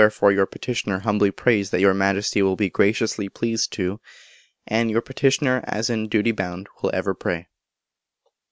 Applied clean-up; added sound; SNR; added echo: none; none; none; none.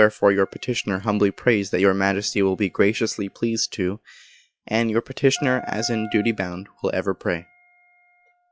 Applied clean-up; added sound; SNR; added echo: classical method log-MMSE.